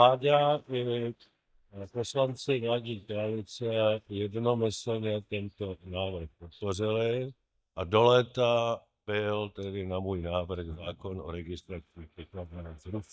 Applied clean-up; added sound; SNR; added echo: neural mask model DeepFilterNet 3.